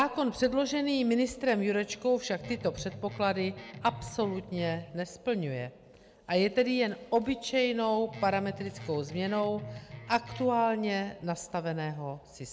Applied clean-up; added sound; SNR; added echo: none; Guitar; 14 dB; none.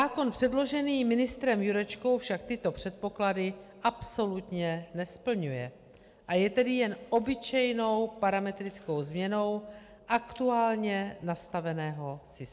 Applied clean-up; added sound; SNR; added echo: none; none; none; none.